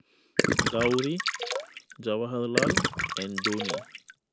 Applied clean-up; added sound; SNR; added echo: none; Gurgling; -3 dB; none.